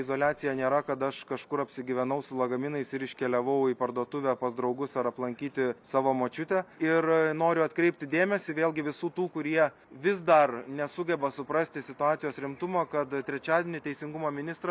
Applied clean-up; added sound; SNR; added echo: none; none; none; none.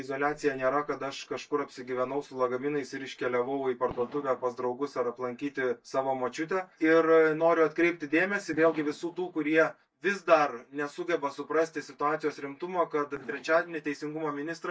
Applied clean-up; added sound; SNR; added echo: neural mask model DeepFilterNet 3.